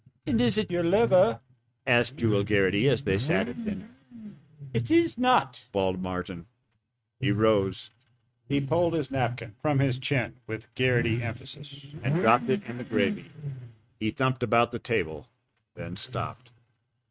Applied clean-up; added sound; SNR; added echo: neural mask model RNNoise.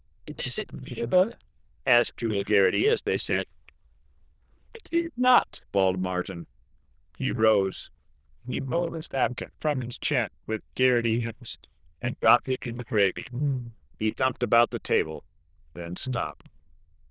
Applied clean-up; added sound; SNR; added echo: neural diffusion model UNIVERSE++.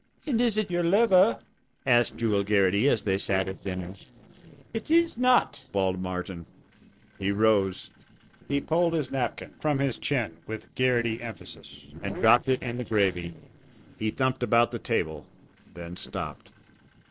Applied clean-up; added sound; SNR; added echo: neural separator model SepFormer DNS4.